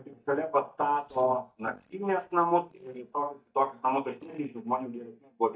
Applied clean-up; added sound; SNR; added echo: neural mask model DeepFilterNet 3.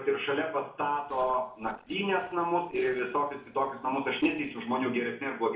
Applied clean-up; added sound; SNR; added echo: neural separator model SepFormer DNS4.